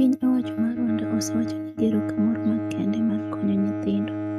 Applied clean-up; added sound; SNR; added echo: neural mask model RNNoise.